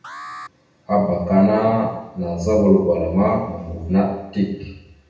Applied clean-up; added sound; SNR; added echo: none; Alarm; 20 dB; reverberation time 0.8 s.